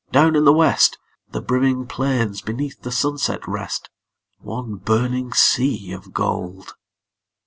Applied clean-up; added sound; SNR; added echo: none; none; none; none.